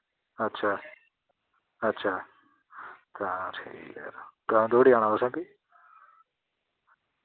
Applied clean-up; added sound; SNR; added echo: none; none; none; none.